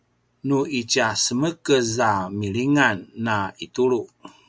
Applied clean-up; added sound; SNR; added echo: none; none; none; none.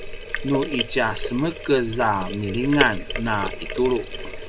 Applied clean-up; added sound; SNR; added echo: none; Sink (filling or washing); 6 dB; none.